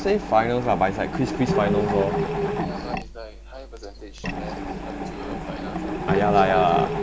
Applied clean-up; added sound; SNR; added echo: none; Mechanisms; 2 dB; none.